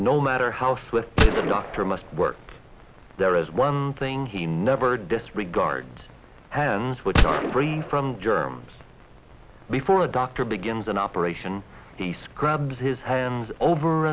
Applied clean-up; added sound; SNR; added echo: none; Gunshot, gunfire; 1 dB; none.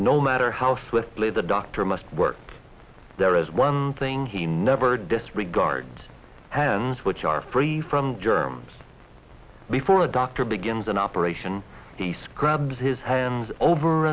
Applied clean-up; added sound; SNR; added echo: none; none; none; none.